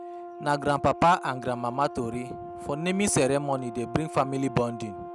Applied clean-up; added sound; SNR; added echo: none; Brass instrument; 12 dB; none.